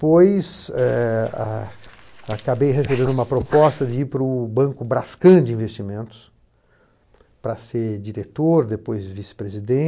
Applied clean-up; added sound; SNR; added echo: neural mask model Resemble Enhance denoiser.